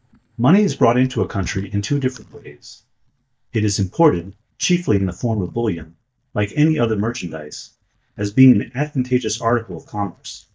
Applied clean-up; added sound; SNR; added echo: neural mask model DeepFilterNet 3.